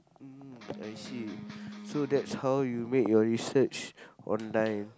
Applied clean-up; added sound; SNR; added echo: none; Electric guitar; 13 dB; none.